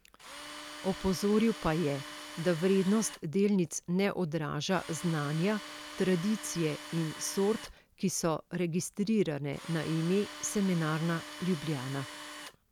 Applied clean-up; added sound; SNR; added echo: none; Tools; 13 dB; none.